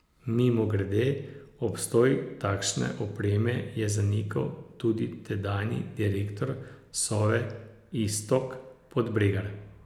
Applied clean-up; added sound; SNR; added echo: none; none; none; none.